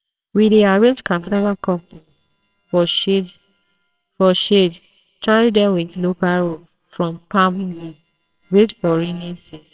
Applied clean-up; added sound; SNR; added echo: neural separator model SepFormer WHAMR!.